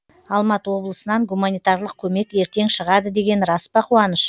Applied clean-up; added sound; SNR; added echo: none; none; none; none.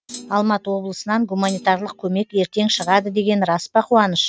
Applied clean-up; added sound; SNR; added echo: neural mask model RNNoise.